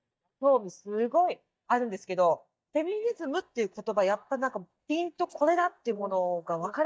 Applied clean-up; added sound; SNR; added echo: neural mask model DeepFilterNet 3.